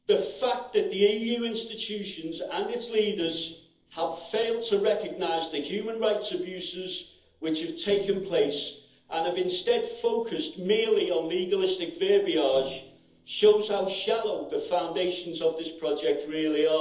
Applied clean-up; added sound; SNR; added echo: neural separator model SepFormer DNS4.